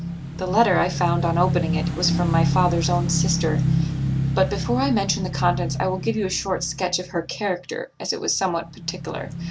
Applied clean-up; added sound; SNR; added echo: none; Motorcycle / Engine; 1 dB; none.